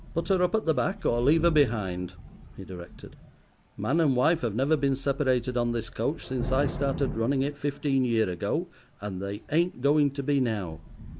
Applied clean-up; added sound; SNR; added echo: none; Thunder / Rain; 12 dB; none.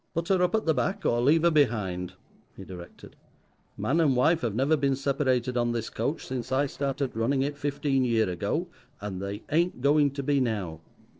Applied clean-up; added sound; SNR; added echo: neural separator model SepFormer DNS4.